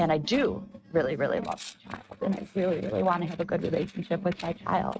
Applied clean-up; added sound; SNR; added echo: neural mask model RNNoise.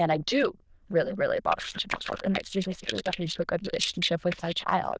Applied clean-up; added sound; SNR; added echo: neural diffusion model UNIVERSE++.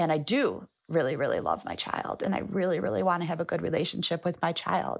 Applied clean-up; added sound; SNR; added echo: none; none; none; none.